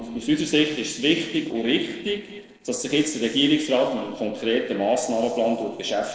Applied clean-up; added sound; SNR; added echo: neural separator model SepFormer DNS4.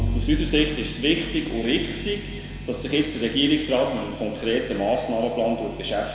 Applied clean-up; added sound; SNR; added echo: none; Bowed string instrument; 9 dB; reverberation time 2.0 s.